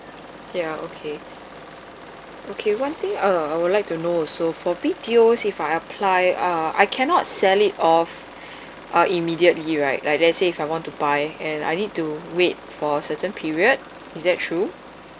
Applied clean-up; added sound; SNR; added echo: none; none; none; none.